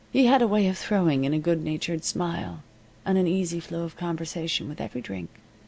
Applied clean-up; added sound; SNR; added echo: none; none; none; none.